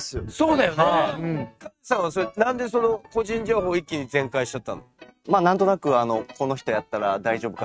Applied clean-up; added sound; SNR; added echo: neural mask model RNNoise.